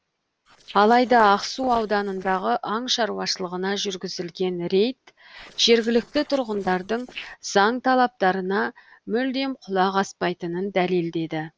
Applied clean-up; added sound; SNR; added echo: neural separator model SepFormer DNS4.